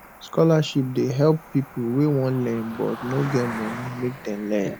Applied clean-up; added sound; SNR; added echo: none; Cricket; 15 dB; none.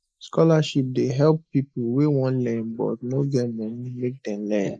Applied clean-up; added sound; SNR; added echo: neural mask model Resemble Enhance denoiser.